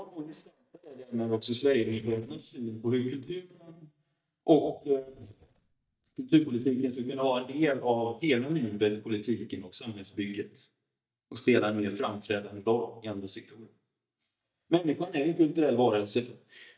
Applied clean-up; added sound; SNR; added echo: neural mask model DeepFilterNet 3.